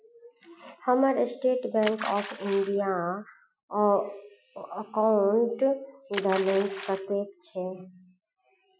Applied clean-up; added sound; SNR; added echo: classical method Wiener filter.